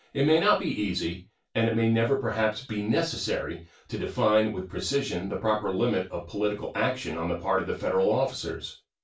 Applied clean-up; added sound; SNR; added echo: none; none; none; reverberation time 0.2 s.